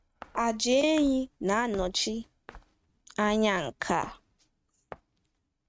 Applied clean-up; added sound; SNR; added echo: neural mask model RNNoise.